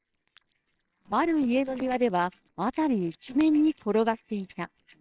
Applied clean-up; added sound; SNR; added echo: neural separator model SepFormer WHAMR!.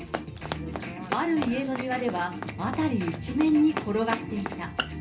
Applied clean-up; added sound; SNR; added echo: none; Run; 10 dB; reverberation time 0.3 s.